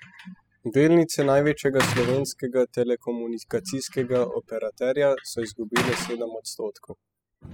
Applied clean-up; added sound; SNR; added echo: classical method spectral subtraction.